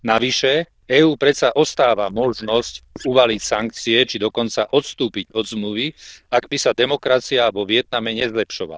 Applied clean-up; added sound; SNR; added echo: neural diffusion model UNIVERSE++.